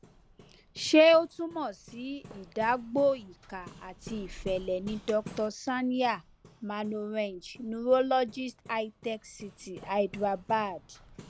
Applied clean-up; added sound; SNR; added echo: none; Hammer; 20 dB; none.